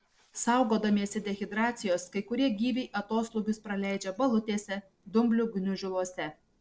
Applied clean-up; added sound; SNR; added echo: neural separator model SepFormer DNS4.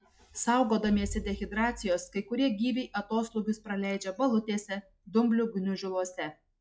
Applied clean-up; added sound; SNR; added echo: classical method log-MMSE.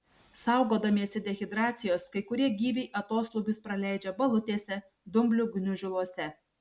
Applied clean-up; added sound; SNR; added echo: none; none; none; none.